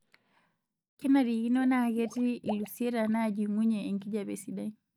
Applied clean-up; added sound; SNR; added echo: neural mask model DeepFilterNet 3.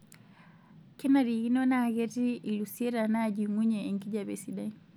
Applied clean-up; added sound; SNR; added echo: none; none; none; none.